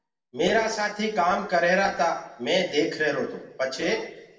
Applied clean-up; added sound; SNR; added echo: none; Bark; 19 dB; reverberation time 0.8 s.